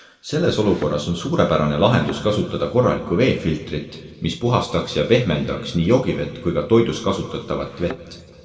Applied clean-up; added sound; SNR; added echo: none; Thump, thud; 18 dB; reverberation time 1.9 s.